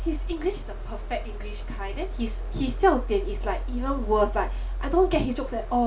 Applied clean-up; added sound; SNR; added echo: none; Mechanisms; 3 dB; reverberation time 0.3 s.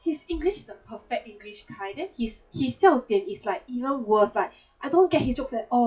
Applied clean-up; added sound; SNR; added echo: classical method WPE with log-MMSE.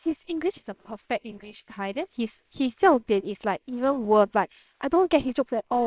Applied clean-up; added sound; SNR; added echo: neural separator model SepFormer WHAMR!.